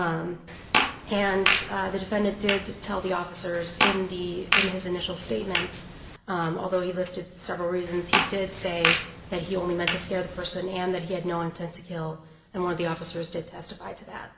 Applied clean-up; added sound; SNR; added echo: none; Fart; -1 dB; reverberation time 0.8 s.